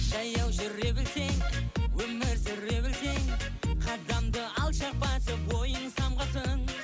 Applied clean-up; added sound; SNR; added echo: none; none; none; none.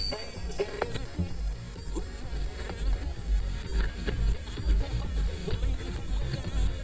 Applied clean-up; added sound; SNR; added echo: neural mask model DeepFilterNet 3.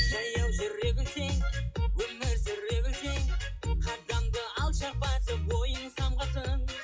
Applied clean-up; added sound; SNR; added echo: classical method WPE with log-MMSE.